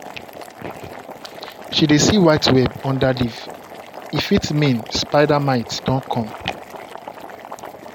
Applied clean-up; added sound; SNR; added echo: none; Boiling; 15 dB; none.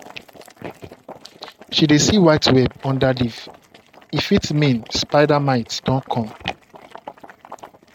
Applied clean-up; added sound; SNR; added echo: neural mask model RNNoise.